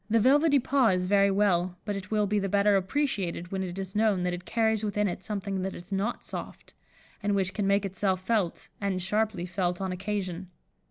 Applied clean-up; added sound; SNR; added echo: none; none; none; none.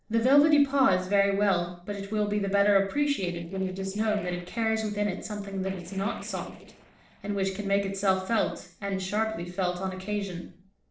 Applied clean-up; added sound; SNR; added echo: neural separator model SepFormer DNS4.